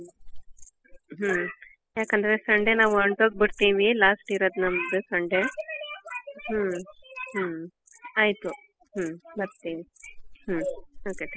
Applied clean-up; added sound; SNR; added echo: classical method spectral subtraction.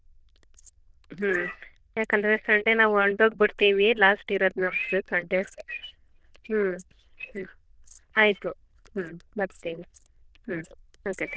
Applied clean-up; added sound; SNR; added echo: neural diffusion model UNIVERSE++.